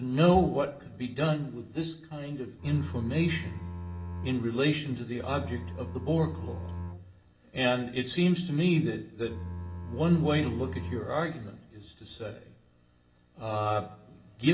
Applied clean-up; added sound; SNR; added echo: none; Bowed string instrument; 9 dB; reverberation time 0.6 s.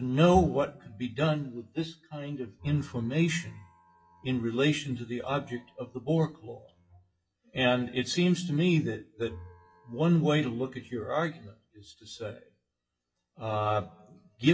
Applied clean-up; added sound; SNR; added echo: classical method WPE with log-MMSE.